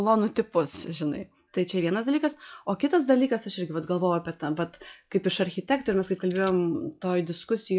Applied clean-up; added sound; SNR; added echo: classical method log-MMSE.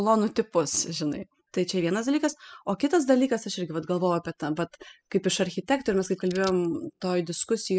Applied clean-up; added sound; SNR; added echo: classical method spectral subtraction.